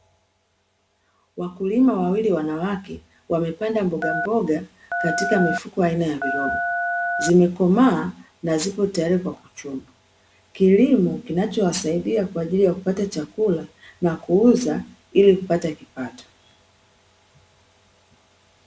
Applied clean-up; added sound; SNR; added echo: none; Telephone; 4 dB; none.